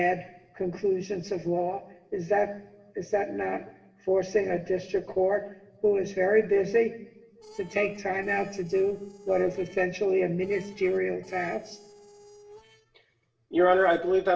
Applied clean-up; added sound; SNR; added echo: neural separator model SepFormer DNS4.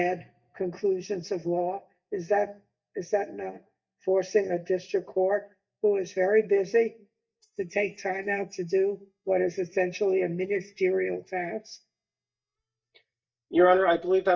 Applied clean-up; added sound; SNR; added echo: neural mask model DeepFilterNet 3.